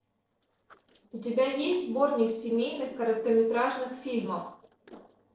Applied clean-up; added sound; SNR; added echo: neural separator model SepFormer DNS4.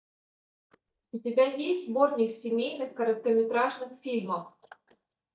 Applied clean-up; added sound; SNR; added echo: neural mask model DeepFilterNet 3.